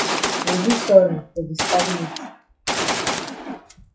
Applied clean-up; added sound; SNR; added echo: classical method WPE with log-MMSE.